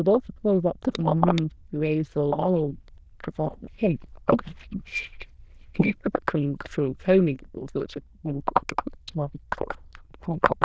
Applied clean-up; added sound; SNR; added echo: neural diffusion model UNIVERSE++.